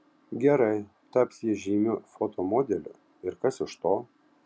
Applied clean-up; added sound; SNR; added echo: none; none; none; none.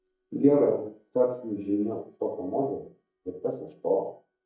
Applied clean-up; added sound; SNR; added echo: neural mask model DeepFilterNet 3.